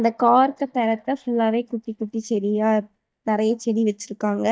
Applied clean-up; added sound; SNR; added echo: neural mask model DeepFilterNet 3.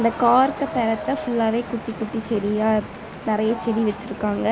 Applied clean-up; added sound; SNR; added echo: none; Crowd; 13 dB; none.